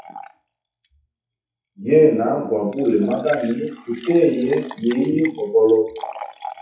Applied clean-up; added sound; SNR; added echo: classical method WPE with log-MMSE.